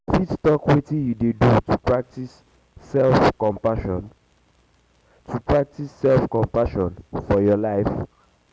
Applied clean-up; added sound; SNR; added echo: none; none; none; none.